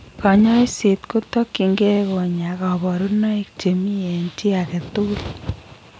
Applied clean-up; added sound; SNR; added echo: none; none; none; none.